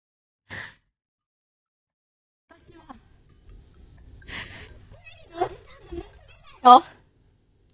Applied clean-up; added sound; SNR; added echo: neural mask model DeepFilterNet 3.